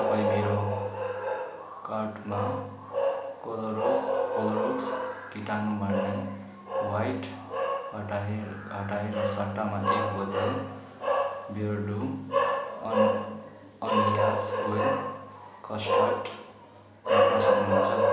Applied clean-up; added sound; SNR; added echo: none; none; none; none.